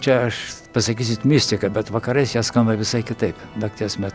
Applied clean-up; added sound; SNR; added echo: none; none; none; none.